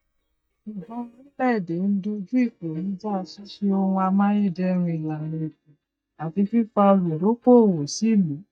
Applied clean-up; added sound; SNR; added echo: neural mask model DeepFilterNet 3.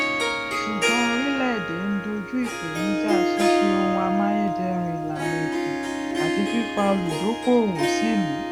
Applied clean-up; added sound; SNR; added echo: none; Harp; -2 dB; none.